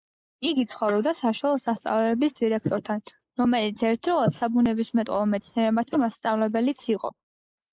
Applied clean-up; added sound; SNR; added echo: neural mask model Resemble Enhance denoiser.